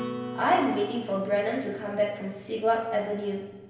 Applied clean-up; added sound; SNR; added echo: none; Acoustic guitar; 12 dB; reverberation time 0.9 s.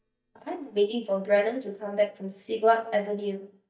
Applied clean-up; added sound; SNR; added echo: neural mask model DeepFilterNet 3.